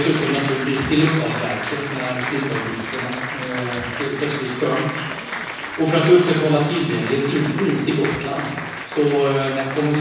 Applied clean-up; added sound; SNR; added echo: none; Applause; 8 dB; reverberation time 1.1 s.